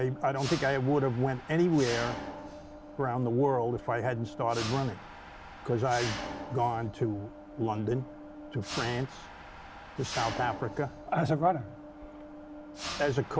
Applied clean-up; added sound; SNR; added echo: none; Mechanisms; 11 dB; none.